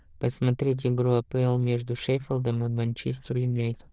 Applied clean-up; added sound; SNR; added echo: neural diffusion model UNIVERSE++.